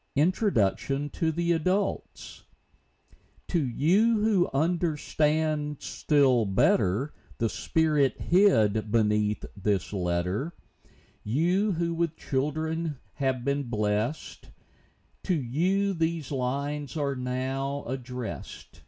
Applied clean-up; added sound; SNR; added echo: none; none; none; none.